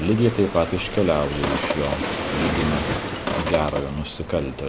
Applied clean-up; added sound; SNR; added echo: none; Sink (filling or washing) + Waves, surf; 3 dB; none.